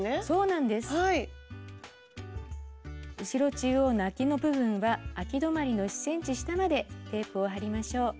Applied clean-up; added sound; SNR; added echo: none; none; none; none.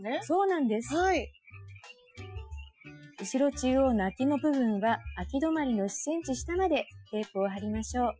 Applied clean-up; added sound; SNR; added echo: classical method Wiener filter.